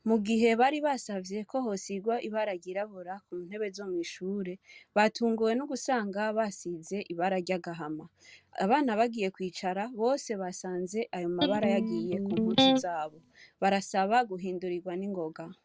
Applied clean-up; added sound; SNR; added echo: none; Electric guitar; -2 dB; none.